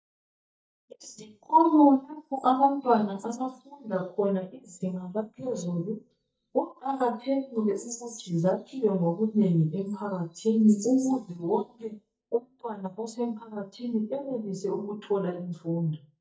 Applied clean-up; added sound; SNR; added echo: neural mask model DeepFilterNet 3.